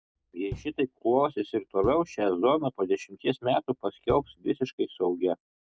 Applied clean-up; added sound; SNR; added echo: none; Knock; 17 dB; none.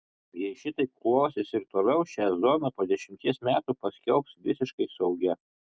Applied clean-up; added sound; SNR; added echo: none; none; none; none.